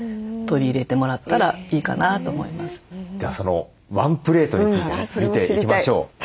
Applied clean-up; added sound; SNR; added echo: none; none; none; none.